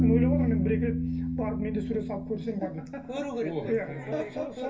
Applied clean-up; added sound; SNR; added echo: none; Piano; -2 dB; reverberation time 0.3 s.